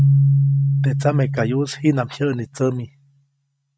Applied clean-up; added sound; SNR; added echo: neural mask model RNNoise.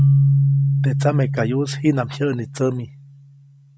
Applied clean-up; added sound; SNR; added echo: none; Keyboard (musical); -4 dB; none.